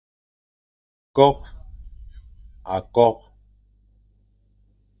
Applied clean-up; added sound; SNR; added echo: neural mask model DeepFilterNet 3.